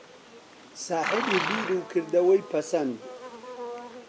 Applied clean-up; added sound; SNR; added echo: none; Livestock, farm animals, working animals; 7 dB; none.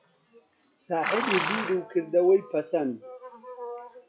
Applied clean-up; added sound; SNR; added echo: classical method log-MMSE.